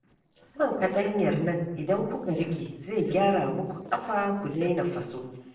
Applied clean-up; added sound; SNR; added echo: neural separator model SepFormer DNS4.